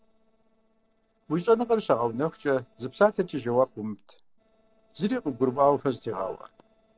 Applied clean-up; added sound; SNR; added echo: neural separator model SepFormer DNS4.